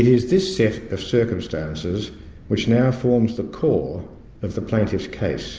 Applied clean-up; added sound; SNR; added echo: none; none; none; none.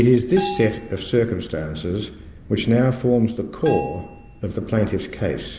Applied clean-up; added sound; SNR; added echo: none; Bell; 14 dB; none.